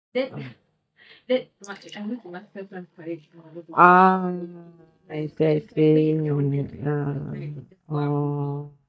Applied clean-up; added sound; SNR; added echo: neural mask model DeepFilterNet 3.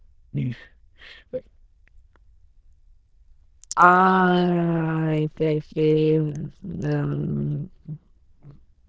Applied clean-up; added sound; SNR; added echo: neural diffusion model UNIVERSE++.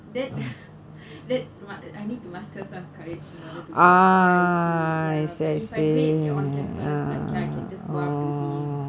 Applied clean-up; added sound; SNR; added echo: none; none; none; none.